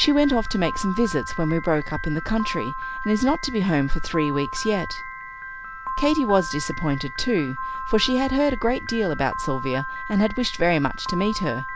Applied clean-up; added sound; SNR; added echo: none; Piano; 10 dB; none.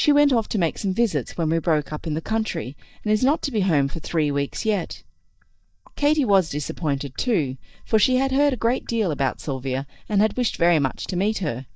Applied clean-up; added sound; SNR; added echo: neural mask model DeepFilterNet 3.